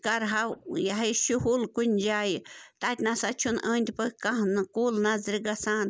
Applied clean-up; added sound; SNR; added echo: neural mask model Resemble Enhance denoiser.